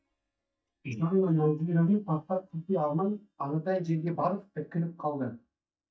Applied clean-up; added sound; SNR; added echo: neural mask model DeepFilterNet 3.